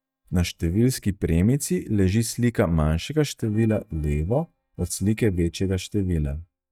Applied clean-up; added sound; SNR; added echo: neural mask model DeepFilterNet 3.